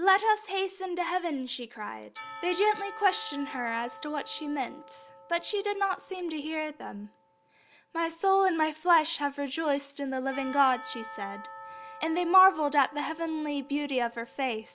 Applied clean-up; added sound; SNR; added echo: none; Church bell / Percussion; 18 dB; none.